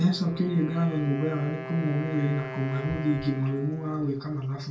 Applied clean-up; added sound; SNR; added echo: none; Wind instrument, woodwind instrument; 12 dB; reverberation time 0.2 s.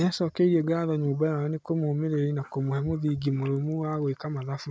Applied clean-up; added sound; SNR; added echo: none; none; none; none.